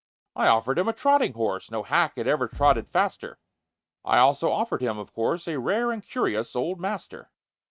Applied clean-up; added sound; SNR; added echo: neural mask model RNNoise.